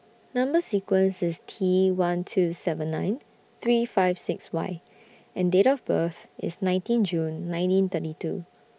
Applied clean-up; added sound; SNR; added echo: none; none; none; none.